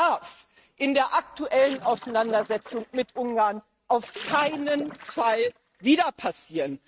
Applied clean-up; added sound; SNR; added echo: neural mask model RNNoise.